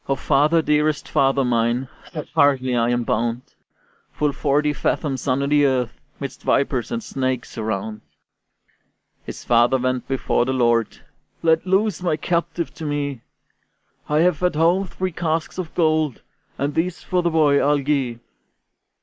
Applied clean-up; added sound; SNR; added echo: neural mask model Resemble Enhance denoiser.